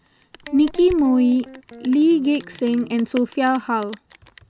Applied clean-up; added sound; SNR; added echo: none; Guitar + Rain; 19 dB; none.